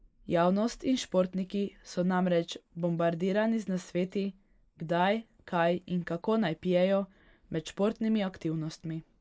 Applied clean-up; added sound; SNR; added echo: neural mask model Resemble Enhance denoiser.